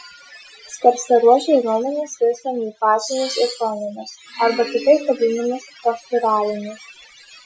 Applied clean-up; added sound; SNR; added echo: classical method Wiener filter.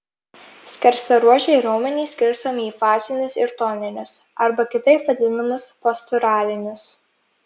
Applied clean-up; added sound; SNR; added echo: none; none; none; none.